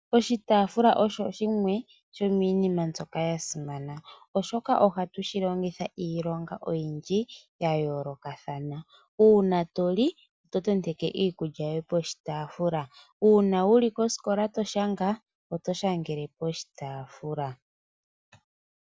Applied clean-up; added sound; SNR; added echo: none; none; none; none.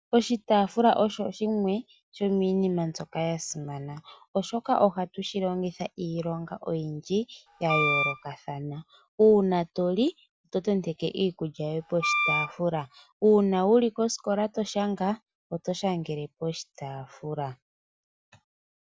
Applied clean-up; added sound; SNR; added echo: none; Wind instrument, woodwind instrument; 0 dB; none.